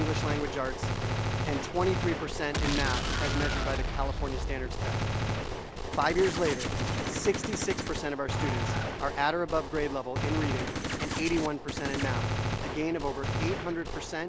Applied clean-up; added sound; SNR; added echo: none; Gunshot, gunfire; -1 dB; none.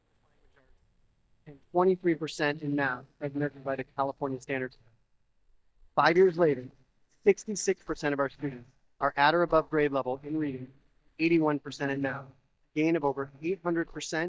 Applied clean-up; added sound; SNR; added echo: neural mask model DeepFilterNet 3.